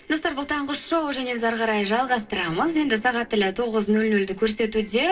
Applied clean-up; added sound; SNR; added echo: neural separator model SepFormer DNS4.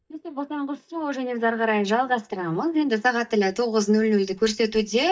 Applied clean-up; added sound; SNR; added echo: neural mask model DeepFilterNet 3.